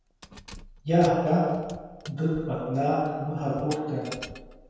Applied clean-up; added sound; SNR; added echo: none; Keys jangling; 18 dB; reverberation time 1.2 s.